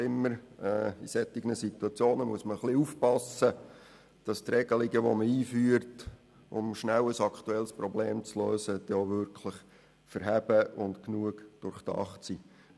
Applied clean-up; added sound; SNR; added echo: none; none; none; none.